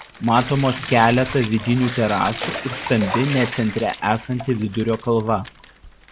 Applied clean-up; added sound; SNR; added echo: none; Bathtub (filling or washing) + Tearing; 11 dB; none.